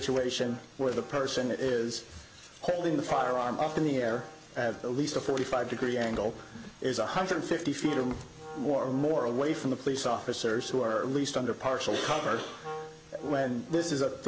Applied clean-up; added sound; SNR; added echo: none; Wind instrument, woodwind instrument + Thump, thud; 17 dB; none.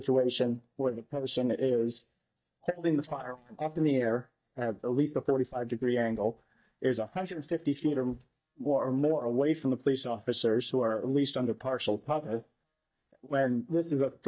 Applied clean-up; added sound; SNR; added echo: neural mask model DeepFilterNet 3.